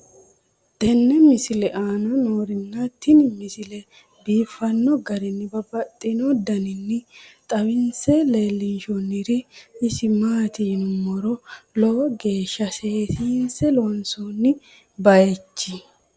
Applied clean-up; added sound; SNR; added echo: none; none; none; none.